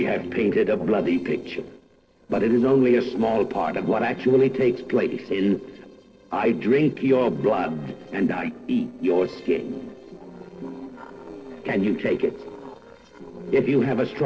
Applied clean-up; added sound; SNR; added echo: neural separator model SepFormer DNS4.